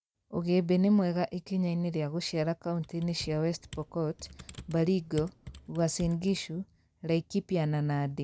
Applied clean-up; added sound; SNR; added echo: none; Computer keyboard; 19 dB; none.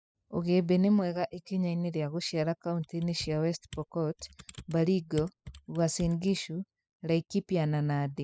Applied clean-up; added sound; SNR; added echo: classical method spectral subtraction.